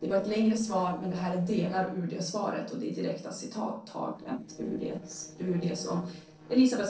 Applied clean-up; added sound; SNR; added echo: neural separator model SepFormer DNS4.